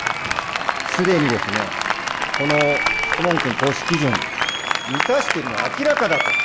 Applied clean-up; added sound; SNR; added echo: none; Applause; -1 dB; none.